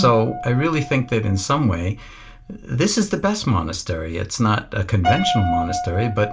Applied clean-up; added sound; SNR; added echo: none; Piano; 9 dB; reverberation time 0.2 s.